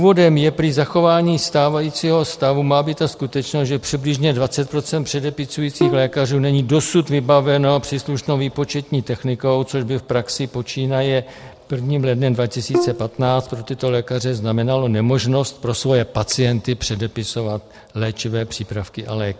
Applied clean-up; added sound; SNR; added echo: none; Bowed string instrument; 6 dB; none.